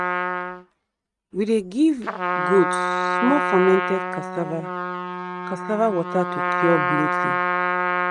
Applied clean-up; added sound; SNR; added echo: neural mask model RNNoise.